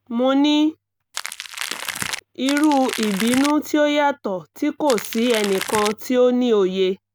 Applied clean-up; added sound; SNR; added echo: none; Crackle; 9 dB; none.